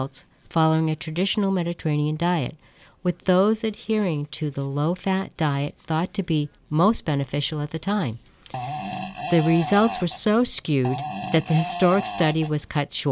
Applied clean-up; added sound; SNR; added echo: none; Fart; 8 dB; none.